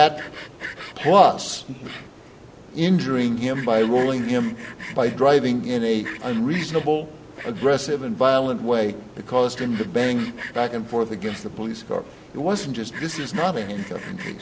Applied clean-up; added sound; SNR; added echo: none; Sawing; 17 dB; none.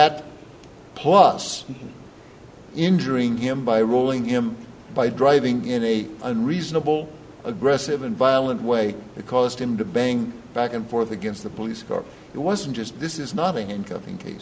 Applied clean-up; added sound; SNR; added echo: none; none; none; none.